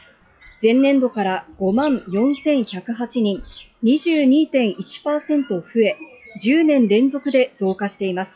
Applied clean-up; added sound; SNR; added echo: classical method WPE with log-MMSE.